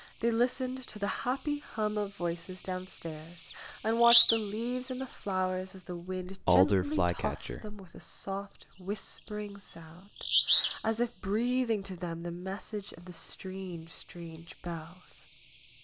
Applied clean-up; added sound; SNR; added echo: none; Bird vocalization, bird call, bird song; 0 dB; none.